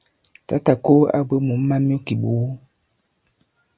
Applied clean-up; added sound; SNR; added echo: none; none; none; none.